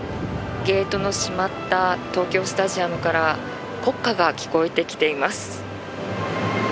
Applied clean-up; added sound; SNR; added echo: none; none; none; none.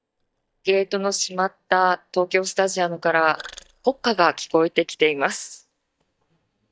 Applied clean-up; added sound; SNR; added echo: neural mask model DeepFilterNet 3.